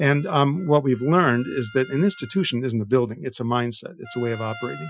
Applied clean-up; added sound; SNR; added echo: classical method Wiener filter.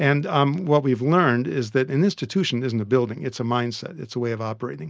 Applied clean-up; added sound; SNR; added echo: none; none; none; none.